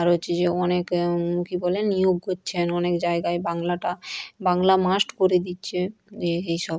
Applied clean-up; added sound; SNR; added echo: none; none; none; none.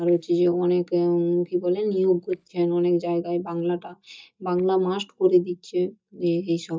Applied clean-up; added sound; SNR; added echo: neural mask model DeepFilterNet 3.